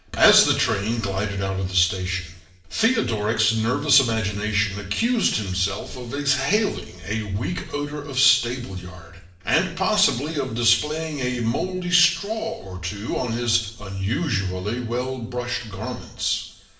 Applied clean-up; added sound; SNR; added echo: none; none; none; reverberation time 0.9 s.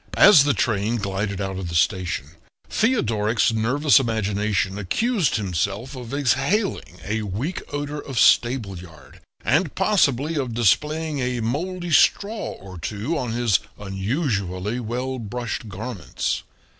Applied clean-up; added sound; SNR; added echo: none; none; none; none.